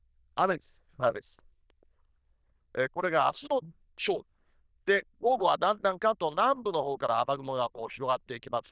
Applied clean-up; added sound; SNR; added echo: neural diffusion model UNIVERSE++.